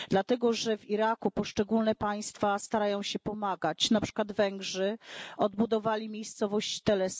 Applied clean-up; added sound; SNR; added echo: none; none; none; none.